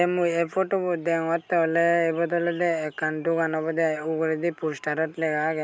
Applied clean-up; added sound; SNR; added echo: none; none; none; none.